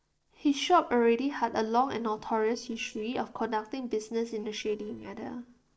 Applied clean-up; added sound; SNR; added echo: neural separator model SepFormer DNS4.